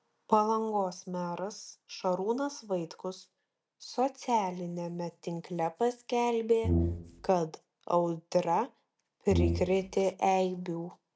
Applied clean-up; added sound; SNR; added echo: none; Brass instrument; 0 dB; none.